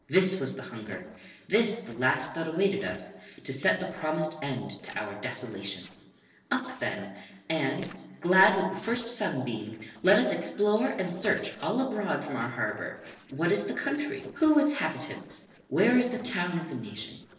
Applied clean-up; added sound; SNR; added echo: neural separator model SepFormer DNS4.